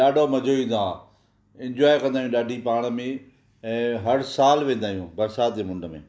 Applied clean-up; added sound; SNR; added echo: none; none; none; none.